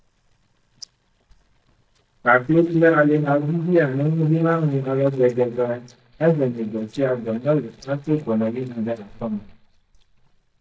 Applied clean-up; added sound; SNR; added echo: neural mask model DeepFilterNet 3.